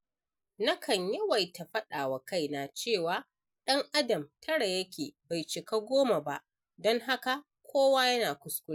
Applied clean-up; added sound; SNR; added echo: none; none; none; none.